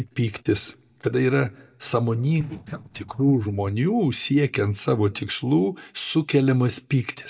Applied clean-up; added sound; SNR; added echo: neural mask model DeepFilterNet 3.